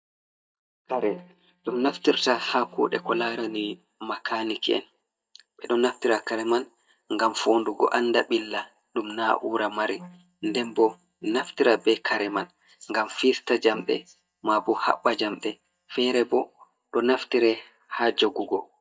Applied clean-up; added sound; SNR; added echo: neural mask model DeepFilterNet 3.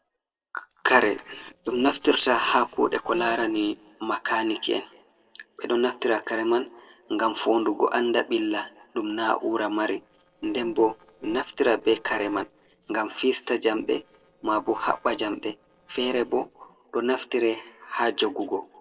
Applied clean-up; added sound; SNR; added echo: neural separator model SepFormer DNS4.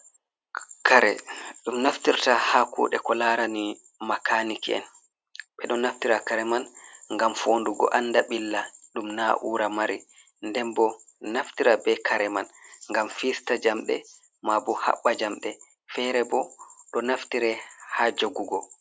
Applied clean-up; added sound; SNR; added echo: none; none; none; none.